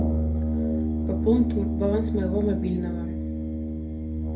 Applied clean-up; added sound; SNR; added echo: none; Brass instrument; -3 dB; reverberation time 0.3 s.